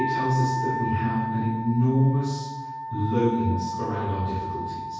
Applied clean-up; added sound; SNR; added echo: none; Wind instrument, woodwind instrument; 5 dB; reverberation time 1.3 s.